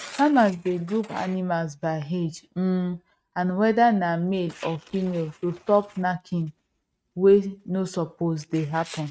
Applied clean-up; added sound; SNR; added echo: neural mask model RNNoise.